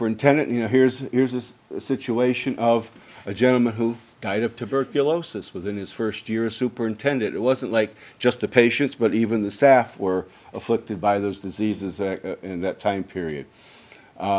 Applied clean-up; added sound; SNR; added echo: none; none; none; none.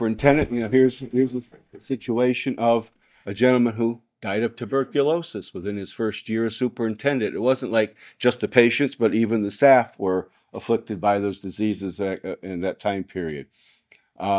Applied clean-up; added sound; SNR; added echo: neural mask model DeepFilterNet 3.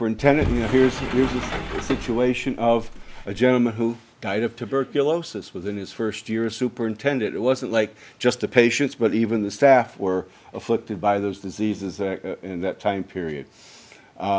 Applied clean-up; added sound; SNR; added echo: none; Sliding door; 7 dB; none.